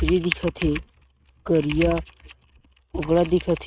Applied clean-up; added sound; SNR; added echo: neural mask model RNNoise.